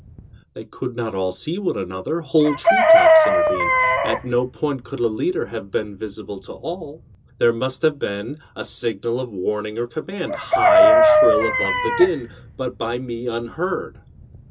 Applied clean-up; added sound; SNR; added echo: none; Chicken, rooster; -3 dB; reverberation time 0.2 s.